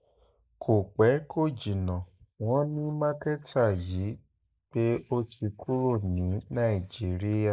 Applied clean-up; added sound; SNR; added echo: neural mask model Resemble Enhance denoiser.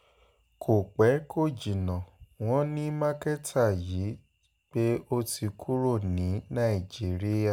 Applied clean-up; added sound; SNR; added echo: none; none; none; none.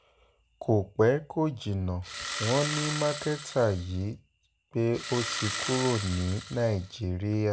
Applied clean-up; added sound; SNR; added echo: none; Engine starting; 6 dB; none.